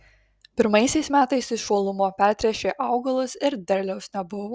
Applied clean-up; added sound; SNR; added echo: none; none; none; none.